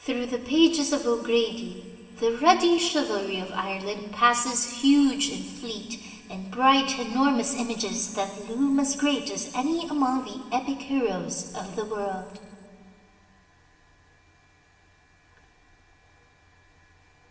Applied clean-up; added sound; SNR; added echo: none; none; none; reverberation time 2.7 s.